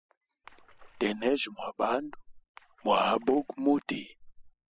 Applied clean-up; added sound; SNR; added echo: classical method spectral subtraction.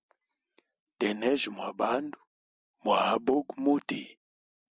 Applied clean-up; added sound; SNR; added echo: none; none; none; none.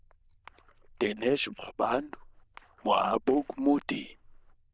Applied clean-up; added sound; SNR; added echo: neural diffusion model UNIVERSE++.